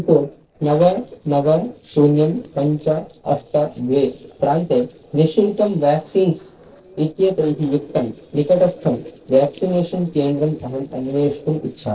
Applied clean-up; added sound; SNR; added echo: neural separator model SepFormer DNS4.